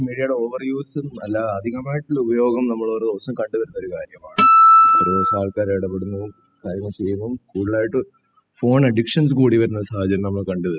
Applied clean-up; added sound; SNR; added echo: classical method spectral subtraction.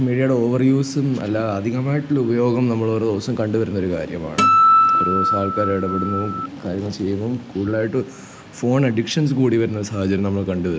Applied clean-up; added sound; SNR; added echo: none; Acoustic guitar; -3 dB; none.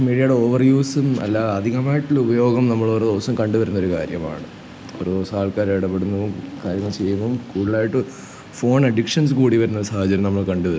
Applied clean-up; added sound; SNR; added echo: none; none; none; none.